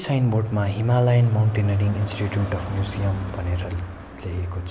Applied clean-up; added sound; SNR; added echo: none; Car passing by; 15 dB; none.